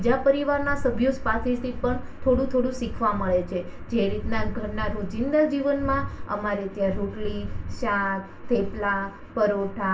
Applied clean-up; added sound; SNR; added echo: none; none; none; reverberation time 0.2 s.